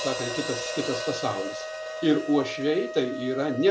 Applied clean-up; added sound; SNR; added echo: none; Wind instrument, woodwind instrument + Hi-hat; 7 dB; none.